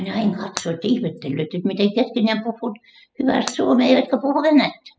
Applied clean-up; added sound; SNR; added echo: classical method spectral subtraction.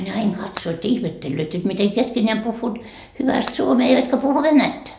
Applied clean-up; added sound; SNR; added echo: none; Shatter; 18 dB; none.